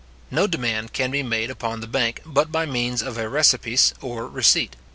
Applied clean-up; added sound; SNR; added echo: none; none; none; none.